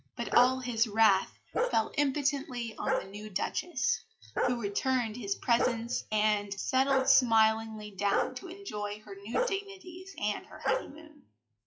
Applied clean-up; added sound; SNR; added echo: classical method log-MMSE.